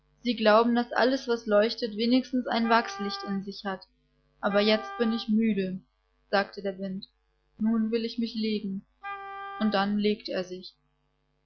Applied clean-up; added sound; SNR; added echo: none; Wind instrument, woodwind instrument; 14 dB; none.